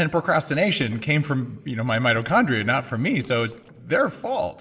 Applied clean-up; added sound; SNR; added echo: neural separator model SepFormer DNS4.